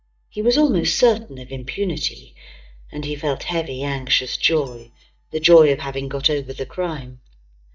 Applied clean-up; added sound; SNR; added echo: neural mask model DeepFilterNet 3.